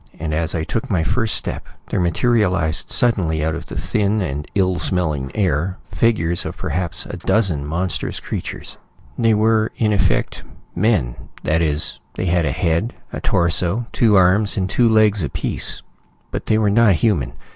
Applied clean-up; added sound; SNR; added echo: none; none; none; none.